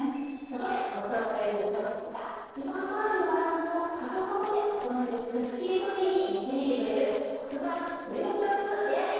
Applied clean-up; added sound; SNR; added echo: neural separator model SepFormer DNS4.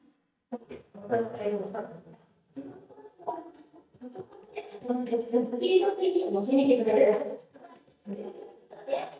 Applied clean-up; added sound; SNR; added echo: neural mask model DeepFilterNet 3.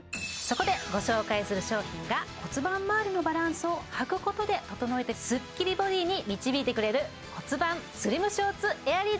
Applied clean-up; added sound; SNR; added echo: none; none; none; none.